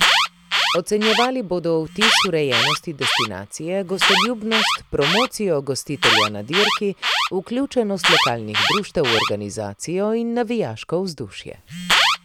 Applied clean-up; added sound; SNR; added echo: none; Alarm; -2 dB; none.